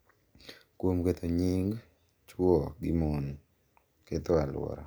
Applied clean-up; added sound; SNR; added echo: none; none; none; none.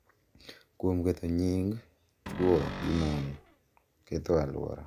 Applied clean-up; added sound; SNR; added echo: none; Cupboard open or close; 8 dB; none.